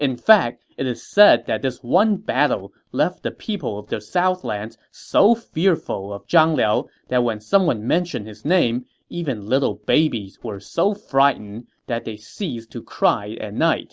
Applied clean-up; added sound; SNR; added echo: none; none; none; none.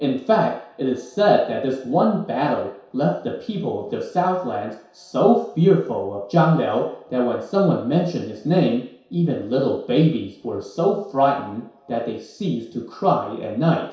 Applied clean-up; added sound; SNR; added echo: none; none; none; reverberation time 0.6 s.